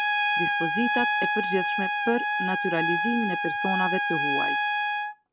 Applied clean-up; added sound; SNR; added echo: none; Trumpet; -4 dB; none.